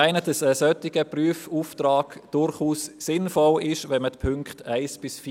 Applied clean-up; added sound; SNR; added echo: none; none; none; none.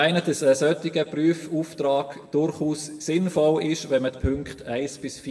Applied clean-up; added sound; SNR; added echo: none; none; none; reverberation time 1.0 s.